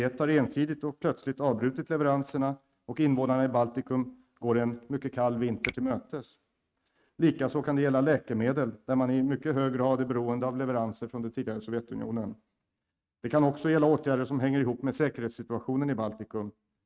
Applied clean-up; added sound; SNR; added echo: neural mask model RNNoise.